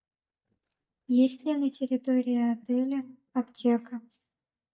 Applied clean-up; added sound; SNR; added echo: neural mask model DeepFilterNet 3.